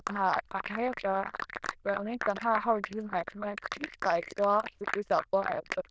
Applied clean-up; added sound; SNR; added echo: neural diffusion model UNIVERSE++.